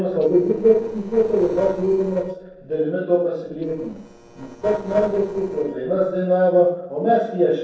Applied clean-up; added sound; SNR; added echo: neural separator model SepFormer DNS4.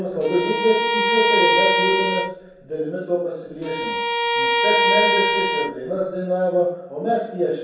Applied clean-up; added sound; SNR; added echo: none; Bowed string instrument; -3 dB; reverberation time 0.7 s.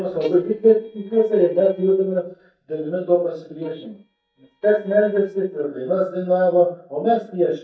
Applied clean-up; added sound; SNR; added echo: neural mask model DeepFilterNet 3.